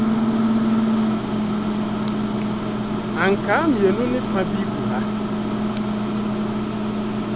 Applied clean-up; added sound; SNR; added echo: none; Microwave oven; -5 dB; none.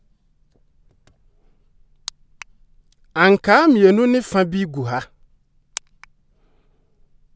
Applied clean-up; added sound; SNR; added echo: none; none; none; none.